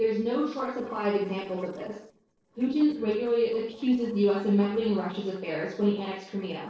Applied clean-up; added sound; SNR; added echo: neural separator model SepFormer DNS4.